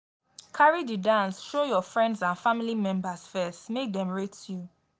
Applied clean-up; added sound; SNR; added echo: none; none; none; none.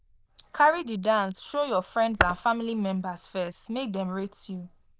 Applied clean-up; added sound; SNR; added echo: neural diffusion model UNIVERSE++.